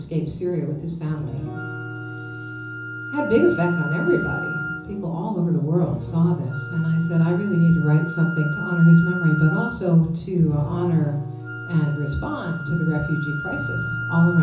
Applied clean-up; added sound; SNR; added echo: none; Wind instrument, woodwind instrument; 12 dB; reverberation time 0.7 s.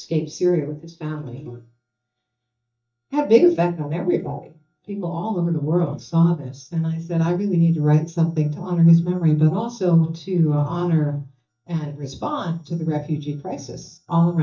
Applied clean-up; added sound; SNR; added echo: neural mask model DeepFilterNet 3.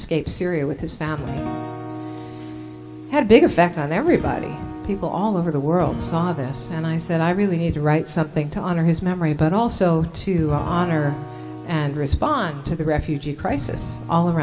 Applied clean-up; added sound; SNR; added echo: none; none; none; none.